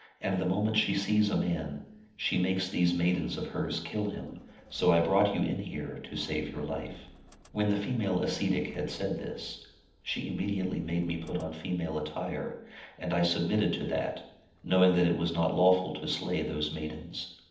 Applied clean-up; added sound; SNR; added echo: neural separator model SepFormer DNS4.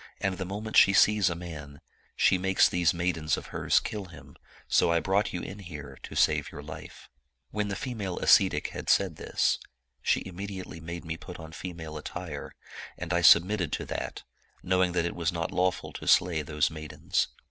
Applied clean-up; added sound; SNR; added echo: none; none; none; none.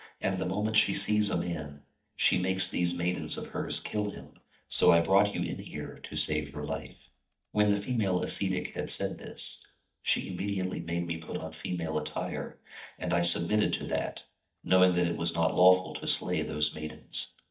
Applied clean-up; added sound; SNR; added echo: neural mask model DeepFilterNet 3.